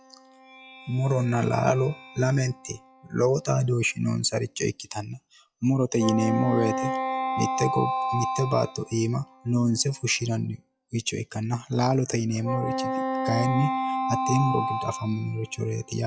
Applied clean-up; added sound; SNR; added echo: classical method log-MMSE.